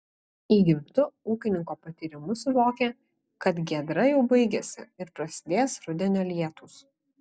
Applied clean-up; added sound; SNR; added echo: none; none; none; none.